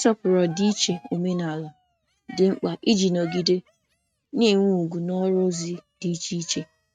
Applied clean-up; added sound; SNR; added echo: neural mask model RNNoise.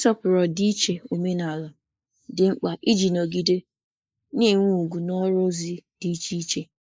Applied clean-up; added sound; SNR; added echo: neural mask model Resemble Enhance denoiser.